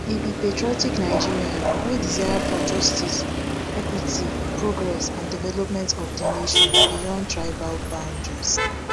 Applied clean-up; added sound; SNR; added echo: none; Dog + Motor vehicle (road); -3 dB; none.